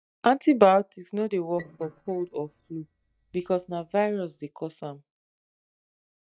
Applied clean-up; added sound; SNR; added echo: neural mask model DeepFilterNet 3.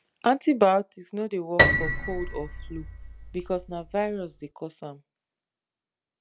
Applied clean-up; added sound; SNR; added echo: none; Piano; -1 dB; none.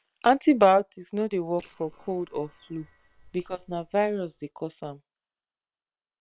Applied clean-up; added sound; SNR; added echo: neural separator model SepFormer WHAM!.